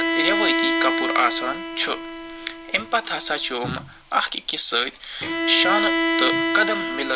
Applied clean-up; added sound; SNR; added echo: none; Bowed string instrument; 1 dB; none.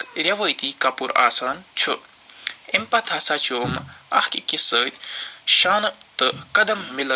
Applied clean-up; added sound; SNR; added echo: none; none; none; none.